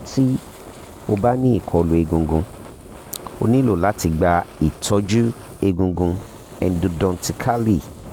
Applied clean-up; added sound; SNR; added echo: none; Fire; 18 dB; none.